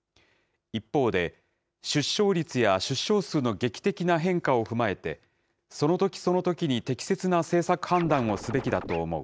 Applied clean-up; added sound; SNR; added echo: none; Scratching (performance technique); 11 dB; none.